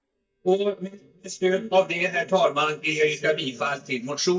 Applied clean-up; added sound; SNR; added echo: neural mask model DeepFilterNet 3.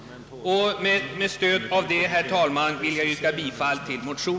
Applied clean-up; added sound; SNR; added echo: none; none; none; none.